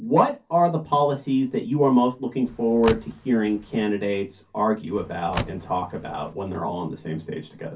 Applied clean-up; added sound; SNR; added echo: none; Car; 12 dB; reverberation time 0.3 s.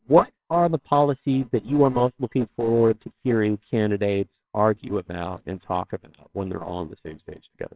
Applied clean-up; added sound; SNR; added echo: neural separator model SepFormer WHAMR!.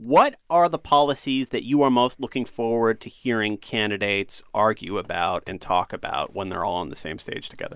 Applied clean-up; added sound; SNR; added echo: none; none; none; none.